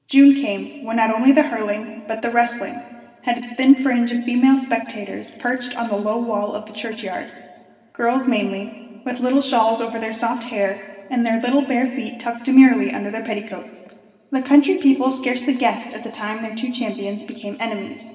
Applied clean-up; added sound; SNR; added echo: none; Insect; 19 dB; reverberation time 2.0 s.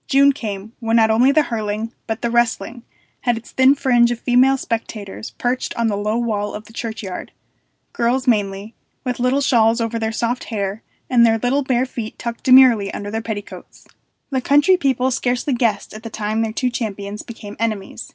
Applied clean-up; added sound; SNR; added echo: none; none; none; none.